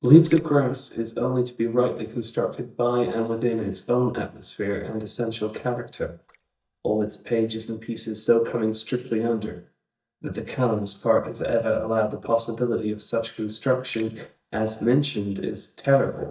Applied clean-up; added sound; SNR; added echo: neural mask model DeepFilterNet 3.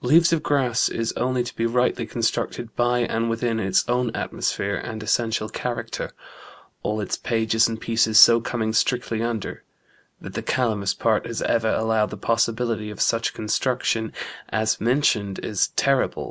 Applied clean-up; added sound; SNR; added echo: none; none; none; none.